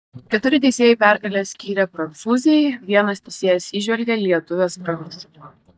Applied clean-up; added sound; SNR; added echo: neural mask model DeepFilterNet 3.